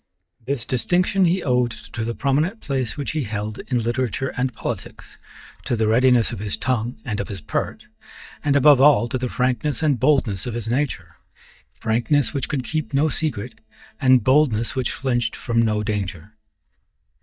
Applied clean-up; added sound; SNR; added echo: neural mask model DeepFilterNet 3.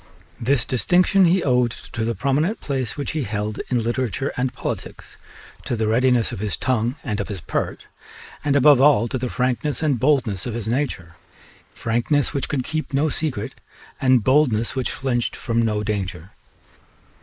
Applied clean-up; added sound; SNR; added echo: neural mask model Resemble Enhance denoiser.